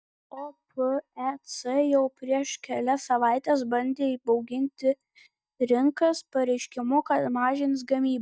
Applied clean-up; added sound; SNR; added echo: neural mask model DeepFilterNet 3.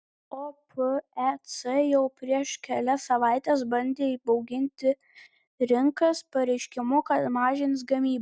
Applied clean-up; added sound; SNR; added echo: none; none; none; none.